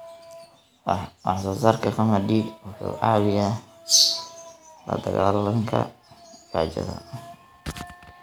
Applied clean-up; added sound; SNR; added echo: none; none; none; none.